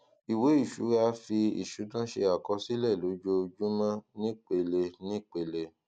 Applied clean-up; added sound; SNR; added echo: none; none; none; none.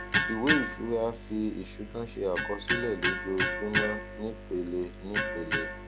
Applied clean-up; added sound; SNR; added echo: none; Electric guitar; 0 dB; none.